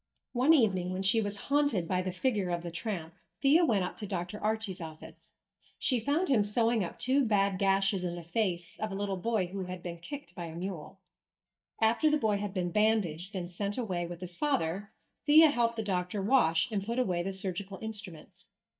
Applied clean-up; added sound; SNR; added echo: neural mask model DeepFilterNet 3.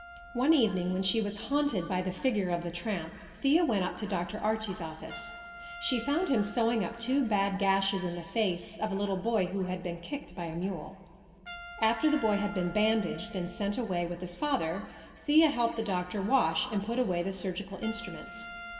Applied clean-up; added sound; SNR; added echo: none; Trumpet; 19 dB; reverberation time 2.3 s.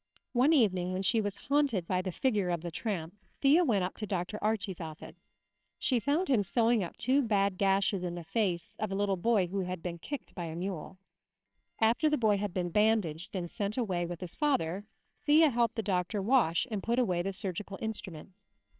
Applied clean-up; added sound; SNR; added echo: neural separator model SepFormer WHAMR!.